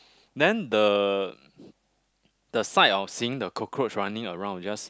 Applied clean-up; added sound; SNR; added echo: none; none; none; none.